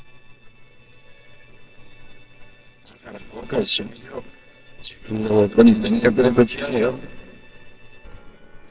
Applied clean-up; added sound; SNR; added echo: neural separator model SepFormer WHAMR!.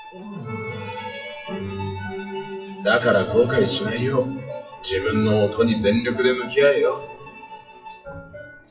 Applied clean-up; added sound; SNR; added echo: classical method WPE with log-MMSE.